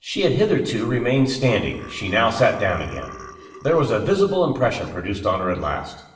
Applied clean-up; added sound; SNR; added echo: none; Burping, eructation; 19 dB; reverberation time 0.9 s.